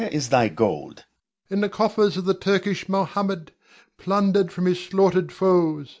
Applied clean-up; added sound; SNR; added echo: none; none; none; none.